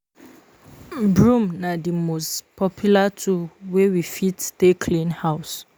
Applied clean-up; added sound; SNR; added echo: none; none; none; none.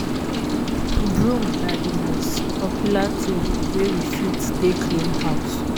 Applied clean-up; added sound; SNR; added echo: none; Rain; -3 dB; none.